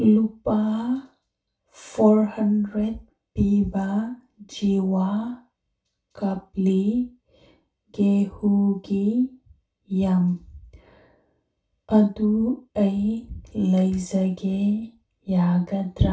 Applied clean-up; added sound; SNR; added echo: none; none; none; reverberation time 0.2 s.